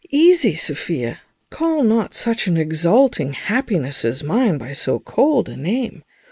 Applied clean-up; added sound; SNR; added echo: neural mask model Resemble Enhance denoiser.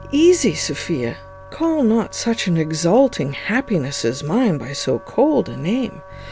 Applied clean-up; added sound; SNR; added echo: none; Bass guitar + Wind instrument, woodwind instrument; 20 dB; none.